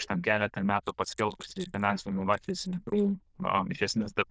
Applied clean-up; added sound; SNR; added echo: neural diffusion model UNIVERSE++.